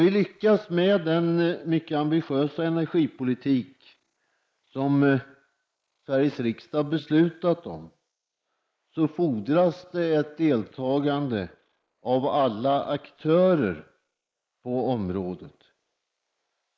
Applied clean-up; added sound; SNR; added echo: neural mask model Resemble Enhance denoiser.